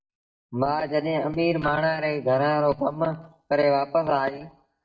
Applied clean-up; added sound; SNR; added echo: neural mask model DeepFilterNet 3.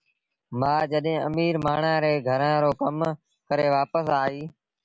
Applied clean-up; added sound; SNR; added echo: none; none; none; none.